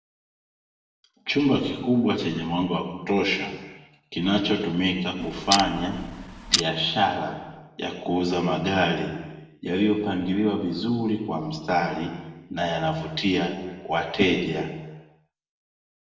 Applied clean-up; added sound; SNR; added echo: none; Clock; 4 dB; reverberation time 1.0 s.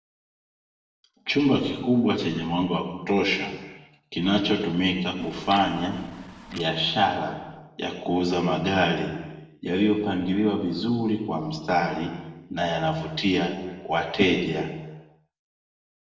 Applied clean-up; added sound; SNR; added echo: neural separator model SepFormer DNS4.